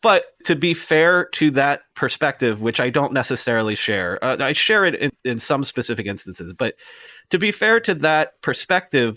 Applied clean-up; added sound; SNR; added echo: neural mask model Resemble Enhance denoiser.